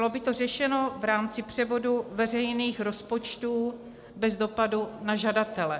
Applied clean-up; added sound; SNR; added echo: none; none; none; none.